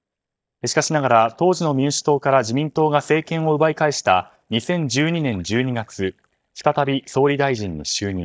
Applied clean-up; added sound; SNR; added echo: neural mask model DeepFilterNet 3.